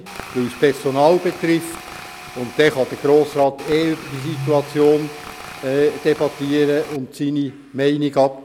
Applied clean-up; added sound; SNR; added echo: none; Tools; 16 dB; none.